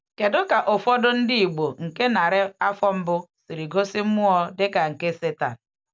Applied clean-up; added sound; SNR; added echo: none; none; none; none.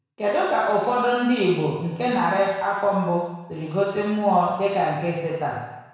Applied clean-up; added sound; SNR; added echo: none; none; none; reverberation time 1.1 s.